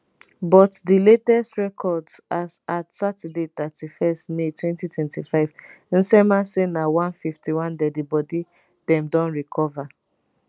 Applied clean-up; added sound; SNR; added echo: none; none; none; none.